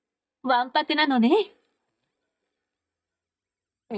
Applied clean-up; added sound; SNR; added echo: neural mask model DeepFilterNet 3.